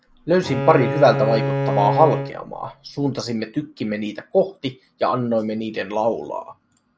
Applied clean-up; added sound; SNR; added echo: none; Bowed string instrument; 3 dB; none.